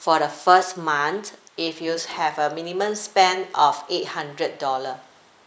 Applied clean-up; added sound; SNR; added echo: neural mask model Resemble Enhance denoiser.